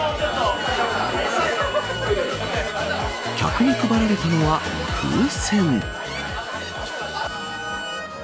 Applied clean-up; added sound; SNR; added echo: none; Bowed string instrument; 12 dB; none.